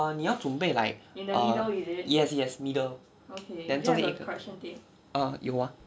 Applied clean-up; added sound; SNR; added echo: none; none; none; none.